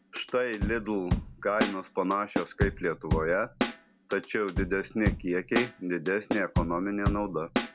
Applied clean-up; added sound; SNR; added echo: none; Drum / Drum kit; 2 dB; none.